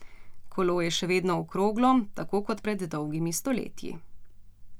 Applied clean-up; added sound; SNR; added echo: none; none; none; none.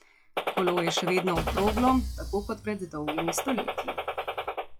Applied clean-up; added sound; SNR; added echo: classical method log-MMSE.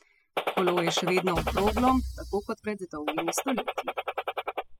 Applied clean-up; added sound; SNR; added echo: classical method spectral subtraction.